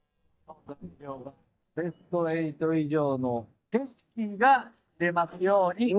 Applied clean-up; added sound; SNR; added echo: neural mask model DeepFilterNet 3.